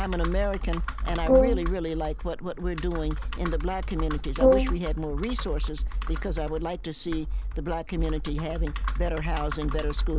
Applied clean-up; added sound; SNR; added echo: none; Computer keyboard + Brass instrument; -5 dB; none.